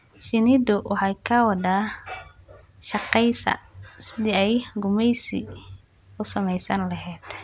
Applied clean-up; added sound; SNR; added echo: none; none; none; none.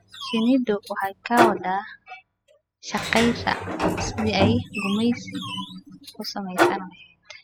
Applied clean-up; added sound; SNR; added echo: classical method spectral subtraction.